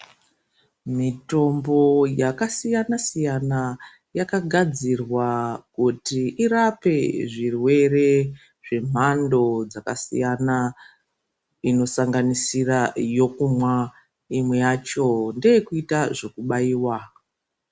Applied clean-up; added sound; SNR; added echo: none; none; none; none.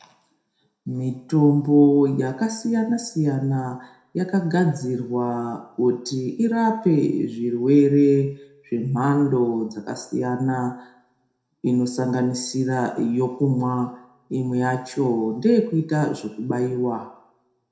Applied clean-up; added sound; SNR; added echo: none; none; none; reverberation time 0.6 s.